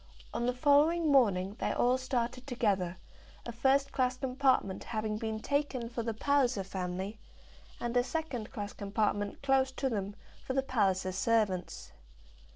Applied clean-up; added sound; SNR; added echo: none; none; none; none.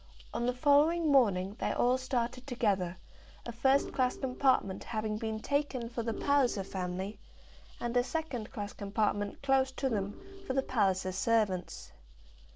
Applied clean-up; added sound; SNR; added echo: none; Organ; 13 dB; none.